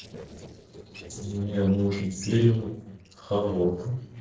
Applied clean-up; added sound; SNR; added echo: neural separator model SepFormer DNS4.